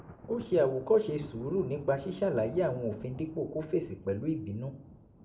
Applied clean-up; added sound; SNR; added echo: none; Thunder; 18 dB; reverberation time 0.4 s.